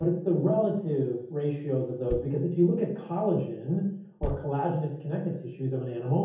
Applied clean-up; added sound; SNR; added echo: none; Thump, thud; 16 dB; reverberation time 0.7 s.